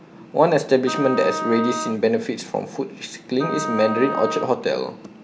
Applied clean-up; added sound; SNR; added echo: none; Wind instrument, woodwind instrument; 8 dB; none.